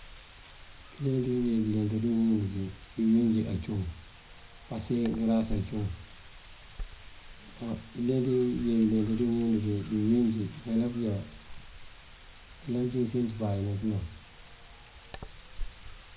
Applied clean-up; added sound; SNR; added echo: none; Wind; 14 dB; reverberation time 0.3 s.